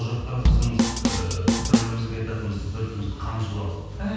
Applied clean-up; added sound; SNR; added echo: none; Drum kit; -4 dB; reverberation time 1.2 s.